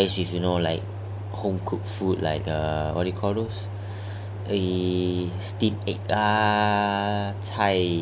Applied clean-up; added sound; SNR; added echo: none; none; none; none.